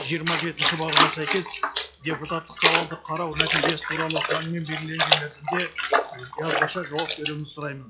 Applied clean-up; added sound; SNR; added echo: classical method log-MMSE.